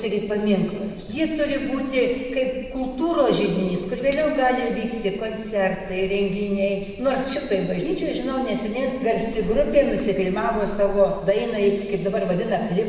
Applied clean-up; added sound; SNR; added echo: none; none; none; reverberation time 1.5 s.